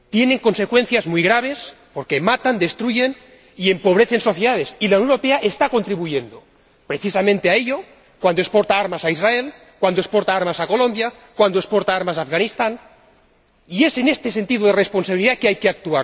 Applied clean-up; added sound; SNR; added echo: none; none; none; none.